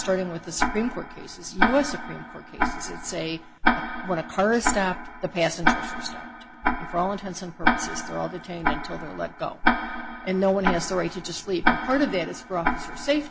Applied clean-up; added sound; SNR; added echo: none; Tick-tock; 0 dB; none.